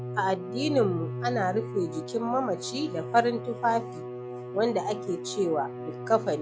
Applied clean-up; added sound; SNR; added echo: none; Bowed string instrument; 8 dB; none.